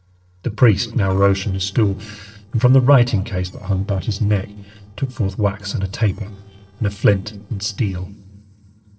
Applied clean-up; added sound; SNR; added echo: neural separator model SepFormer DNS4.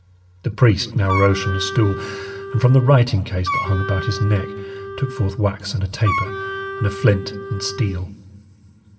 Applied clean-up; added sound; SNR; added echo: none; Wind instrument, woodwind instrument; 8 dB; reverberation time 1.7 s.